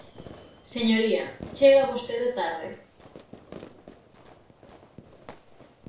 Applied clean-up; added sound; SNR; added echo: none; Fireworks; 19 dB; reverberation time 0.4 s.